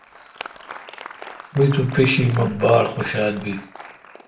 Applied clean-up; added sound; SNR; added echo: none; Applause; 16 dB; reverberation time 0.3 s.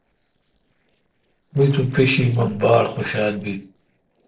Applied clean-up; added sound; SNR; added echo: neural separator model SepFormer DNS4.